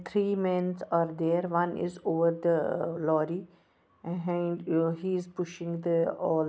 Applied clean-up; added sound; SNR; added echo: none; none; none; none.